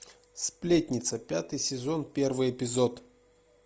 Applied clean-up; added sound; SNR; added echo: none; none; none; none.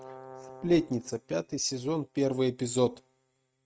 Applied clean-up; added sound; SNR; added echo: neural mask model RNNoise.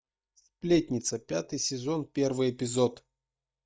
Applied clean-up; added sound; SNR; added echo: neural mask model DeepFilterNet 3.